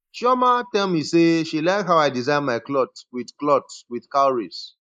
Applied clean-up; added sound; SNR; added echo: neural mask model Resemble Enhance denoiser.